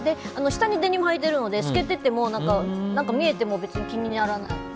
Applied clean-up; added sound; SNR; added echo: none; none; none; none.